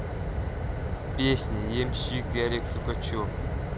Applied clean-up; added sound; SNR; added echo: none; Fire; 0 dB; none.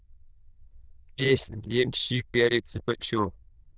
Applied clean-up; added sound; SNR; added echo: neural diffusion model UNIVERSE++.